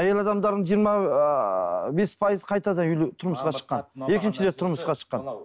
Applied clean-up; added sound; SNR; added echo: none; none; none; none.